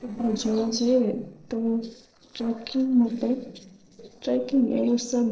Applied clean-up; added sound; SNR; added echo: neural separator model SepFormer DNS4.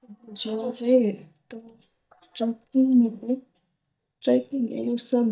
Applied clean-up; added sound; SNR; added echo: neural mask model DeepFilterNet 3.